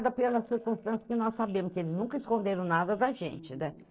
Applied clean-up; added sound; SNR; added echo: neural separator model SepFormer DNS4.